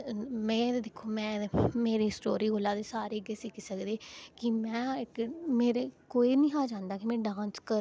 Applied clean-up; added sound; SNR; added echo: none; none; none; none.